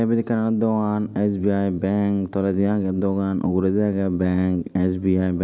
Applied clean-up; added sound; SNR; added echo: none; none; none; none.